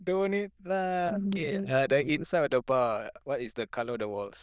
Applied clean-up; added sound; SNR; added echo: neural diffusion model UNIVERSE++.